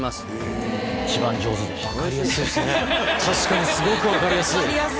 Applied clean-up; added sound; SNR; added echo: none; none; none; none.